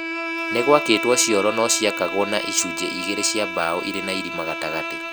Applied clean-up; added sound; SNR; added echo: none; Bowed string instrument; 5 dB; none.